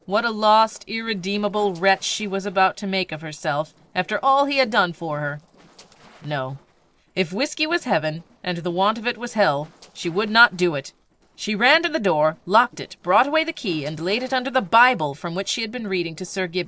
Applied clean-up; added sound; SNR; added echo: neural separator model SepFormer DNS4.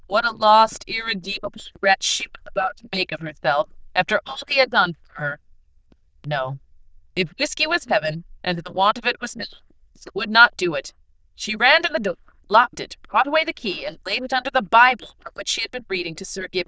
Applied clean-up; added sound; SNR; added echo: neural diffusion model UNIVERSE++.